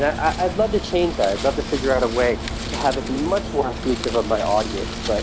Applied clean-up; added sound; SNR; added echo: none; Wind; 6 dB; none.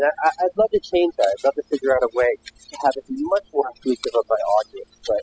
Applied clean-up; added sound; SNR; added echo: classical method spectral subtraction.